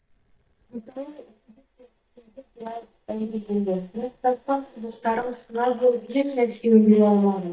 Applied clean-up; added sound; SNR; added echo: neural mask model DeepFilterNet 3.